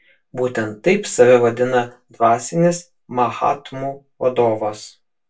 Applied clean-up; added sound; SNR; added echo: none; none; none; reverberation time 0.2 s.